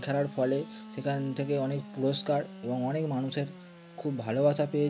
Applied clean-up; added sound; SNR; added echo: none; Sawing / Engine; 16 dB; none.